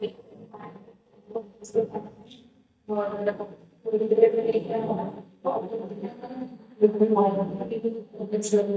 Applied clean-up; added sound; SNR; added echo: neural mask model DeepFilterNet 3.